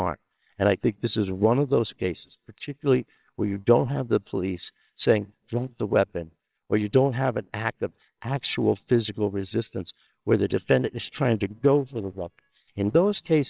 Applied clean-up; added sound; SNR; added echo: neural separator model SepFormer WHAMR!.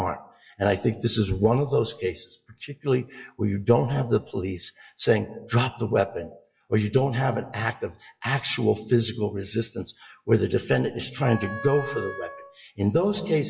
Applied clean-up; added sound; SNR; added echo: classical method WPE with log-MMSE.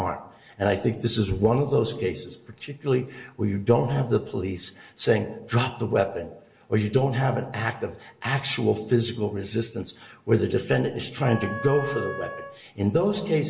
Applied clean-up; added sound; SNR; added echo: none; Wind instrument, woodwind instrument; 12 dB; reverberation time 0.2 s.